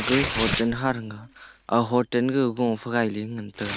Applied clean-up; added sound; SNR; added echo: none; Tearing; 6 dB; none.